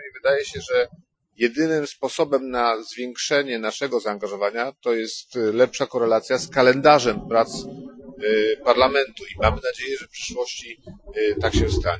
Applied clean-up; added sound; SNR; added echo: classical method Wiener filter.